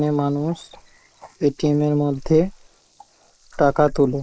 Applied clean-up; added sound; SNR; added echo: neural mask model Resemble Enhance denoiser.